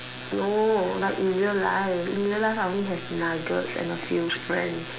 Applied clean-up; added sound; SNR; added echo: none; none; none; none.